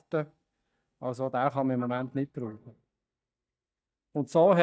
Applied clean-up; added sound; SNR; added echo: neural mask model DeepFilterNet 3.